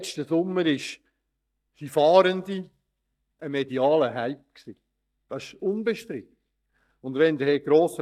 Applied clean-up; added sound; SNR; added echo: neural mask model DeepFilterNet 3.